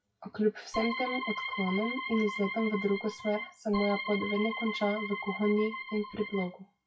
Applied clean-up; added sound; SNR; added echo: classical method WPE with log-MMSE.